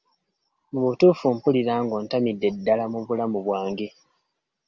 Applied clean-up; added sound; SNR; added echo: none; none; none; none.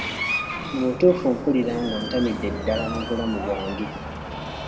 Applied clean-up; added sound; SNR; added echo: none; Door; 6 dB; reverberation time 1.4 s.